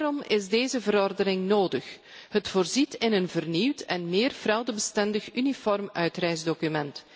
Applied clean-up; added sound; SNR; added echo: none; none; none; none.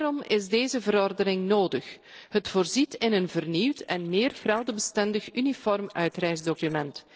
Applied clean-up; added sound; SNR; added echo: neural separator model SepFormer DNS4.